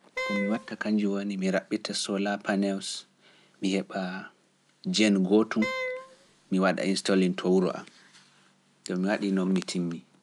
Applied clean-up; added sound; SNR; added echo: none; Wind instrument, woodwind instrument; 7 dB; none.